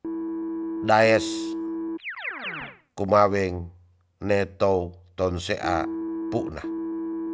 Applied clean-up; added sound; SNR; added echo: none; Keyboard (musical); 6 dB; none.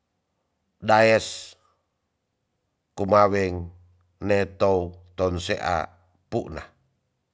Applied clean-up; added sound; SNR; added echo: none; none; none; none.